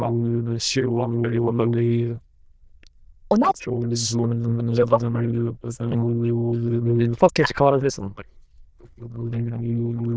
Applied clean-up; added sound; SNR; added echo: neural diffusion model UNIVERSE++.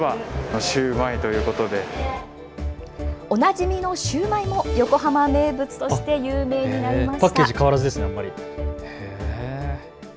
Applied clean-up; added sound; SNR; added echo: none; none; none; none.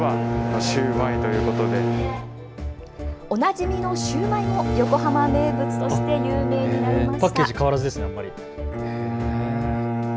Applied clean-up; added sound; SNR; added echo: none; Bowed string instrument; 1 dB; none.